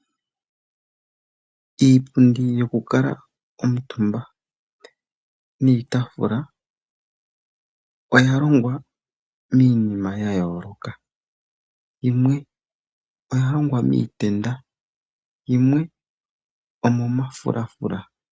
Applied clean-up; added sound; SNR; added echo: none; none; none; none.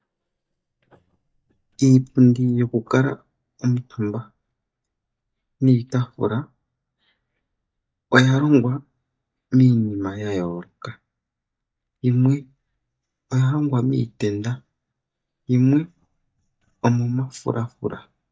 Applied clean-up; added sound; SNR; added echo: neural mask model DeepFilterNet 3.